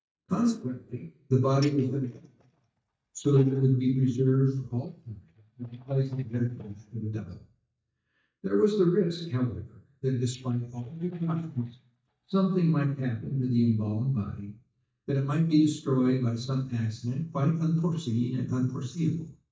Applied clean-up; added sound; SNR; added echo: neural mask model DeepFilterNet 3.